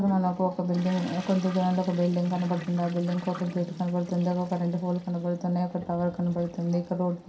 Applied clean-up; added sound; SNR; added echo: none; Toilet flush; 19 dB; reverberation time 0.3 s.